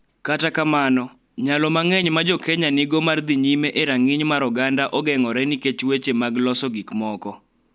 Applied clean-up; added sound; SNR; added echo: none; none; none; none.